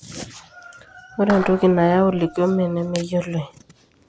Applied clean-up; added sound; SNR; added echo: none; Clapping; 11 dB; none.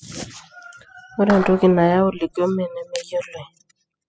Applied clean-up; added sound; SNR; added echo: classical method spectral subtraction.